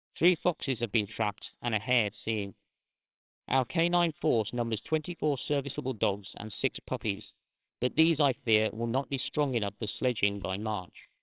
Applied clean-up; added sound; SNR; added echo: neural separator model SepFormer WHAMR!.